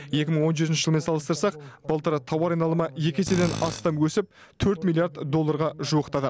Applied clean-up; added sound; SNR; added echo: none; Tools; 10 dB; none.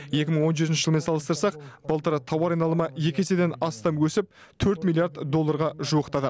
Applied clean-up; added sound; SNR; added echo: none; none; none; none.